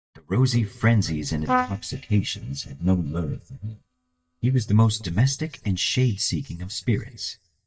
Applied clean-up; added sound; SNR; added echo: neural mask model DeepFilterNet 3.